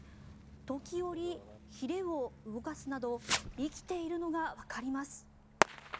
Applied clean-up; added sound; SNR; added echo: none; Fireworks; 2 dB; none.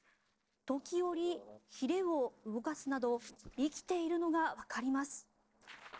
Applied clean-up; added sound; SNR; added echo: neural separator model SepFormer DNS4.